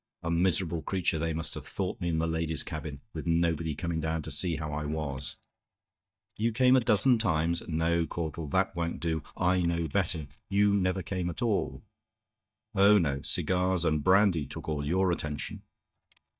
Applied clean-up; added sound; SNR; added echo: neural mask model DeepFilterNet 3.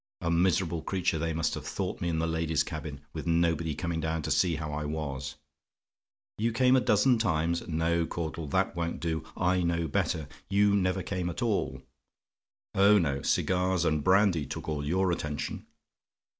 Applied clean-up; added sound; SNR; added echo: none; none; none; none.